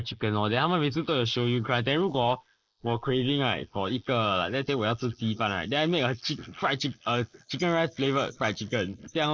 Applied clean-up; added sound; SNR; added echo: neural mask model Resemble Enhance denoiser.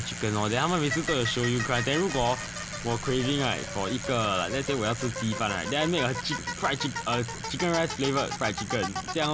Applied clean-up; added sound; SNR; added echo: none; Bicycle; 6 dB; none.